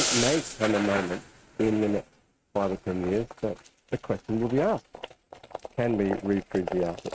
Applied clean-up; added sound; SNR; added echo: neural mask model RNNoise.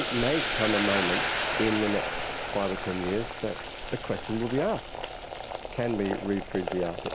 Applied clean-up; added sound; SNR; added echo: none; Boiling; 0 dB; none.